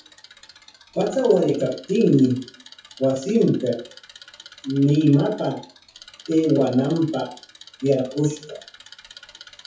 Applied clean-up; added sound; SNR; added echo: classical method WPE with log-MMSE.